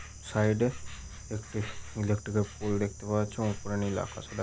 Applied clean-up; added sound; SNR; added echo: none; Insect; 12 dB; none.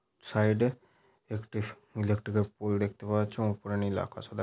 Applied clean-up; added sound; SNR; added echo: none; none; none; none.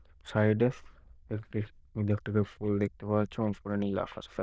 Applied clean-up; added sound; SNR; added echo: neural diffusion model UNIVERSE++.